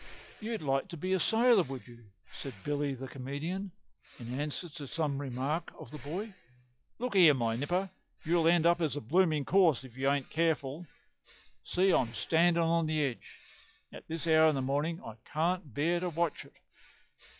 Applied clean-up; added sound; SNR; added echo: classical method log-MMSE.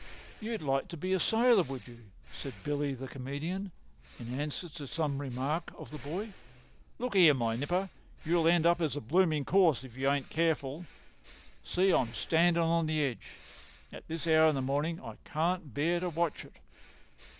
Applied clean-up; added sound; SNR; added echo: none; Breathing; 19 dB; none.